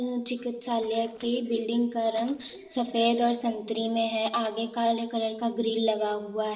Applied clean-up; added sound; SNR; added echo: neural separator model SepFormer DNS4.